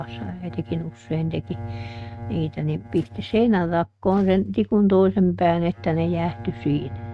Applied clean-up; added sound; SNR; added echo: neural mask model RNNoise.